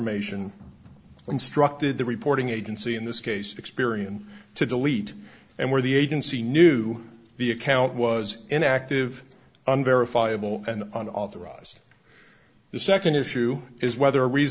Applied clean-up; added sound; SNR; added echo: none; none; none; none.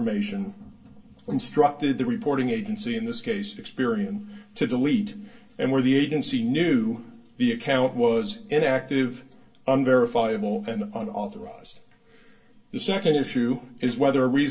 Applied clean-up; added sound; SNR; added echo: none; none; none; reverberation time 0.1 s.